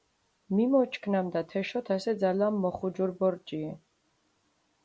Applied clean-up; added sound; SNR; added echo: none; none; none; none.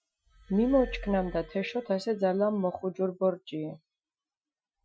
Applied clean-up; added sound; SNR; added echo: classical method Wiener filter.